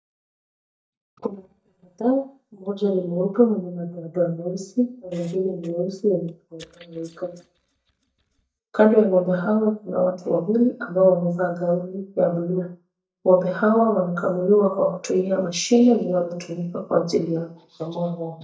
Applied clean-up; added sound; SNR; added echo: neural mask model DeepFilterNet 3.